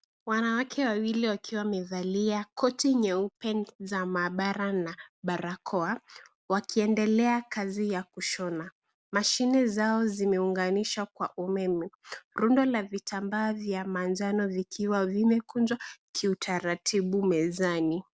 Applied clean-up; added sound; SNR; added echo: none; none; none; none.